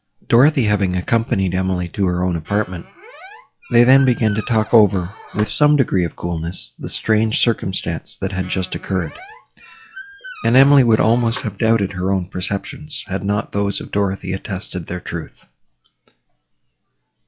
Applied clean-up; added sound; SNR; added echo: classical method log-MMSE.